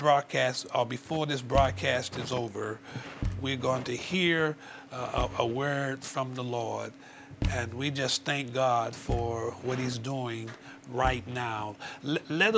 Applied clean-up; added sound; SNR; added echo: none; Thump, thud; 10 dB; none.